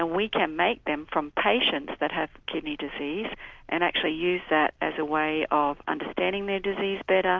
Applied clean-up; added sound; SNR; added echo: none; none; none; none.